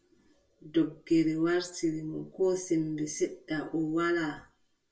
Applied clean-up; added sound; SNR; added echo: none; none; none; reverberation time 0.2 s.